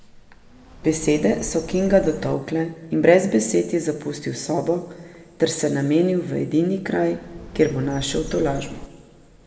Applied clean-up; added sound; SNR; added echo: none; Bird; 15 dB; reverberation time 1.4 s.